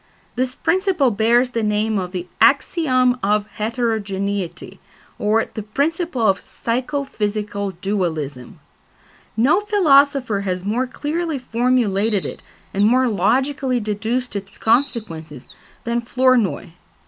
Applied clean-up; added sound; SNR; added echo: none; Bird; 10 dB; none.